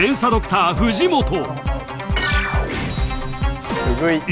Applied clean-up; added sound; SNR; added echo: none; none; none; none.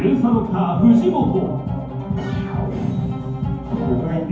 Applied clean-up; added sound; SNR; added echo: none; none; none; reverberation time 0.9 s.